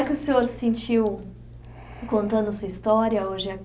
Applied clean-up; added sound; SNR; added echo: none; none; none; none.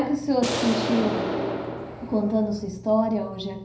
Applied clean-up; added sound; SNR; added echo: none; Explosion; 3 dB; reverberation time 0.5 s.